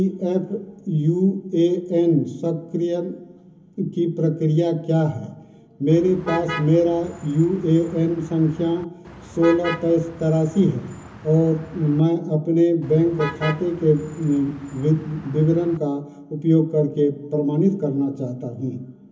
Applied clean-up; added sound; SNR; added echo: none; Motor vehicle (road); 15 dB; reverberation time 0.3 s.